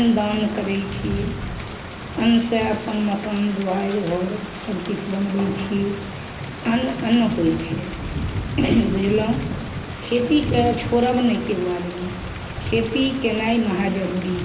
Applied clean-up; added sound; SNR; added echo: none; Thunder / Rain; 8 dB; reverberation time 0.3 s.